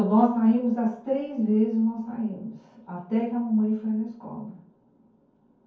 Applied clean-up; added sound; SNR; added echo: none; none; none; reverberation time 0.6 s.